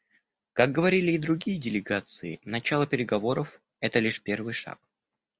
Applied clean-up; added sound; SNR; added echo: none; none; none; none.